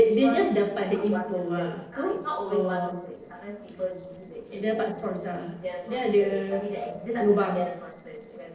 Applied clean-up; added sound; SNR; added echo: neural separator model SepFormer DNS4.